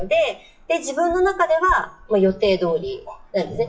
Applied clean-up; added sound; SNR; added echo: classical method WPE with log-MMSE.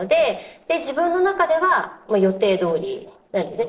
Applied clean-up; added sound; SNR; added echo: neural separator model SepFormer DNS4.